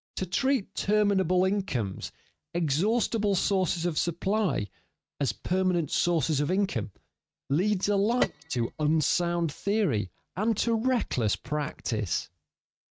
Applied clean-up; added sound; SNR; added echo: neural mask model RNNoise.